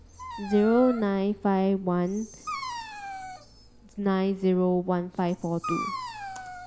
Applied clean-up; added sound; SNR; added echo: none; Dog; 12 dB; none.